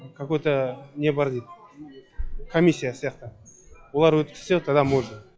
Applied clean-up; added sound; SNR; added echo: classical method log-MMSE.